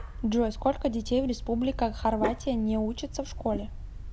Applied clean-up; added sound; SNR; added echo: none; Dog; 8 dB; none.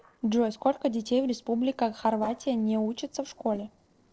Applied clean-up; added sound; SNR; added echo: neural separator model SepFormer DNS4.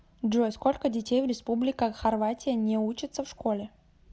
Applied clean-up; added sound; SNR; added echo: none; none; none; none.